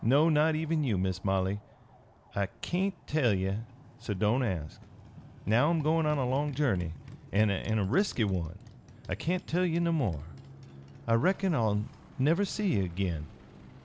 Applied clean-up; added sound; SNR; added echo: none; Motorcycle; 20 dB; none.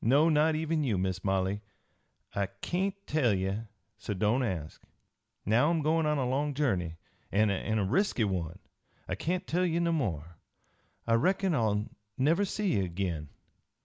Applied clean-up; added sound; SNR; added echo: none; none; none; none.